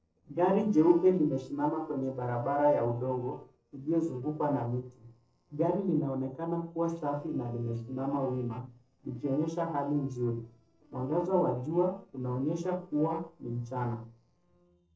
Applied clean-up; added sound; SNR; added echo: neural separator model SepFormer DNS4.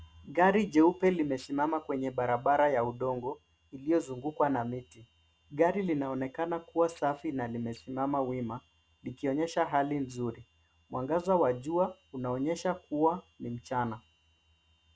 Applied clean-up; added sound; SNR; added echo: none; none; none; none.